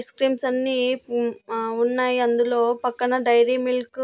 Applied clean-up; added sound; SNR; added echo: none; none; none; none.